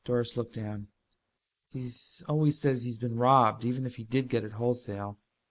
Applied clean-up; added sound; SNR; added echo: neural mask model Resemble Enhance denoiser.